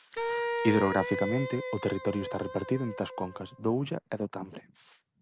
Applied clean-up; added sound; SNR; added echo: none; Wind instrument, woodwind instrument; 4 dB; none.